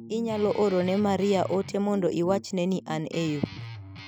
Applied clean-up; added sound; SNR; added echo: none; Guitar; 15 dB; none.